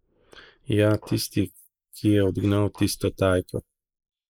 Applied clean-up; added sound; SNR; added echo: neural mask model Resemble Enhance denoiser.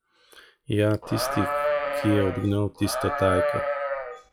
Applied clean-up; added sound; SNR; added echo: classical method log-MMSE.